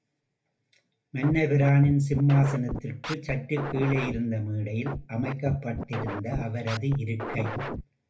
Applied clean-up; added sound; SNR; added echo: none; Scratching (performance technique); 9 dB; reverberation time 0.3 s.